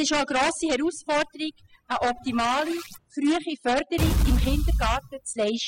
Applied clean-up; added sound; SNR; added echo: classical method spectral subtraction.